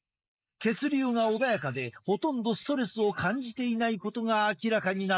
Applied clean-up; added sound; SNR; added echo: neural mask model Resemble Enhance denoiser.